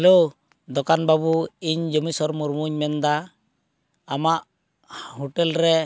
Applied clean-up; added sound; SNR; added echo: none; none; none; none.